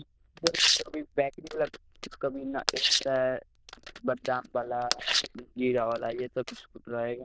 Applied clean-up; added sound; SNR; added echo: neural diffusion model UNIVERSE++.